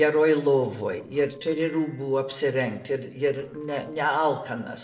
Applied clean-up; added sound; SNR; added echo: neural separator model SepFormer DNS4.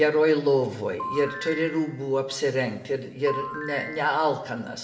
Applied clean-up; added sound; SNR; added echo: none; Ringtone / Chime; 11 dB; reverberation time 0.8 s.